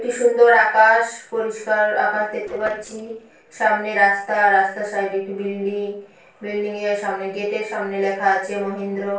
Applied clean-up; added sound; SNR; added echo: neural separator model SepFormer DNS4.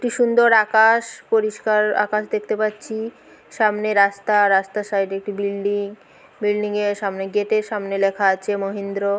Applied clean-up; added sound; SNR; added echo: none; none; none; none.